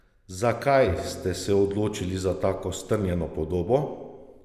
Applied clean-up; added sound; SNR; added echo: none; Bowed string instrument; 20 dB; none.